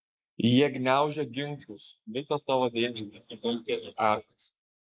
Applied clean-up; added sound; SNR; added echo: neural mask model Resemble Enhance denoiser.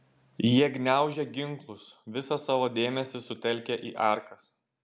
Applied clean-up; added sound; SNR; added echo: none; none; none; none.